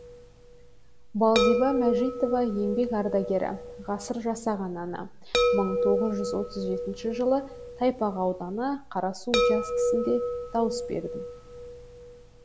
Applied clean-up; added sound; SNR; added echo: none; Chime; 2 dB; none.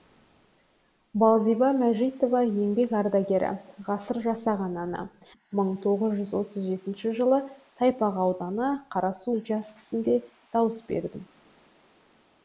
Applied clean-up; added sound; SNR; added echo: neural mask model Resemble Enhance denoiser.